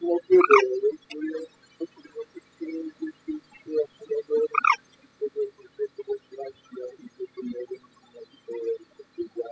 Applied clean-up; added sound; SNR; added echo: classical method spectral subtraction.